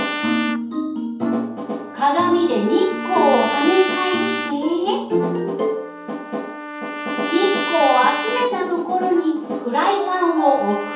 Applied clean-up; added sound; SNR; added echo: none; Trumpet; 9 dB; reverberation time 0.7 s.